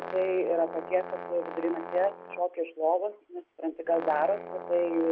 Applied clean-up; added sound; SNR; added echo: none; Brass instrument; 12 dB; none.